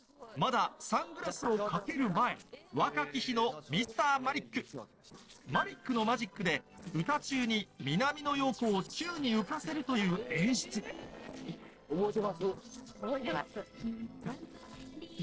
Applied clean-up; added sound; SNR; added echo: neural separator model SepFormer DNS4.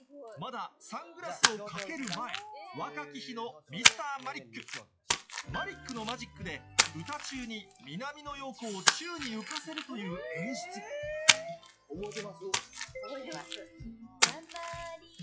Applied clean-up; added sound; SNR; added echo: classical method log-MMSE.